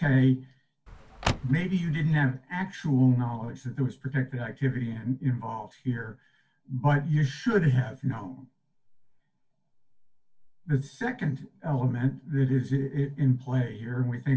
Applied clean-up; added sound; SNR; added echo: none; Car; 7 dB; reverberation time 0.1 s.